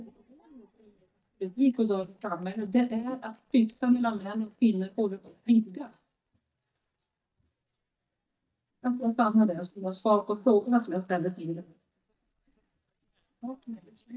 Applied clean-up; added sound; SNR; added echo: neural mask model DeepFilterNet 3.